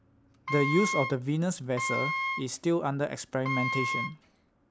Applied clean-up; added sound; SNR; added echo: none; Wind instrument, woodwind instrument; 3 dB; none.